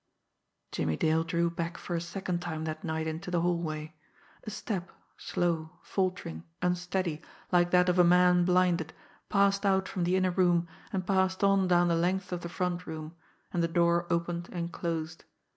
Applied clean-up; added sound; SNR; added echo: none; none; none; none.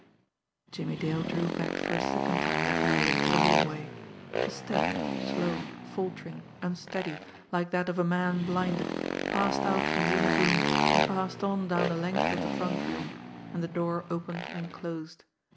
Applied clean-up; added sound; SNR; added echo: none; Motorcycle; -2 dB; none.